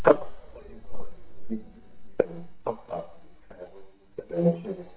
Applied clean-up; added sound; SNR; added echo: neural mask model DeepFilterNet 3.